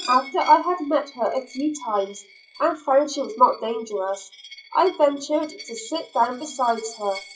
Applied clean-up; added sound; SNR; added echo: classical method WPE with log-MMSE.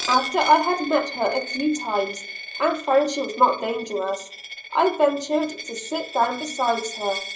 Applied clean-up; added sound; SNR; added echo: none; Coin (dropping); 11 dB; reverberation time 0.5 s.